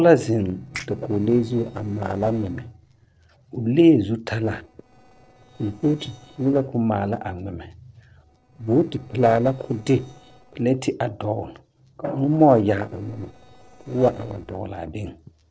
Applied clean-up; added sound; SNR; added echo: neural separator model SepFormer DNS4.